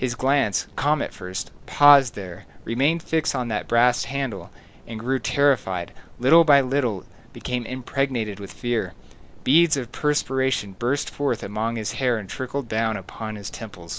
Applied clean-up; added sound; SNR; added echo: none; none; none; none.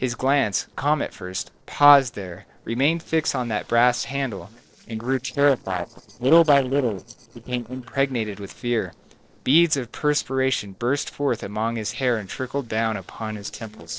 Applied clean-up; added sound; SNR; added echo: neural separator model SepFormer DNS4.